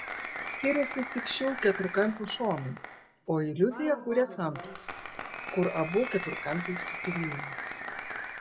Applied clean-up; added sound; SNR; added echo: none; Applause; 8 dB; reverberation time 0.3 s.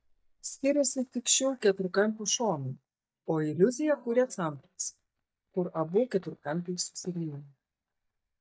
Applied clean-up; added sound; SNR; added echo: neural mask model DeepFilterNet 3.